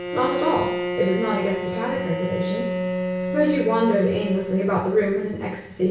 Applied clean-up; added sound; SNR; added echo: none; Bowed string instrument; 4 dB; reverberation time 0.6 s.